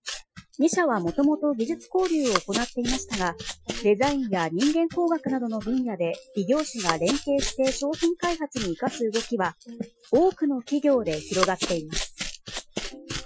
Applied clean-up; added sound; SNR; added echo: classical method Wiener filter.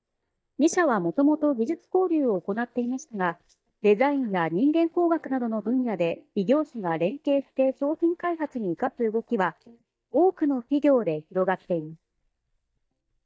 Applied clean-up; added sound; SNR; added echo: neural mask model DeepFilterNet 3.